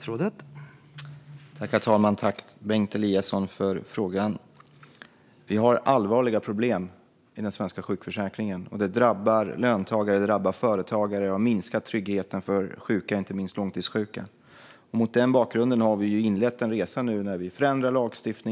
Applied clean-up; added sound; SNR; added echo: none; none; none; none.